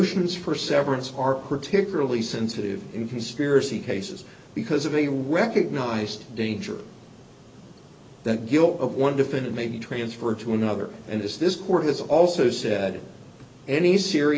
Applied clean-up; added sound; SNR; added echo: none; none; none; none.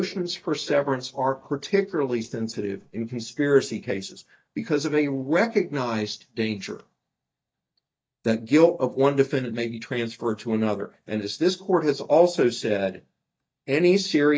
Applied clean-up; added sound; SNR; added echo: neural mask model DeepFilterNet 3.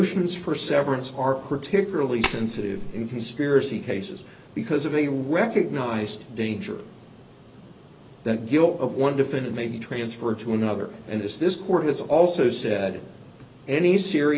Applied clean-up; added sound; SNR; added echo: none; Tap; 6 dB; none.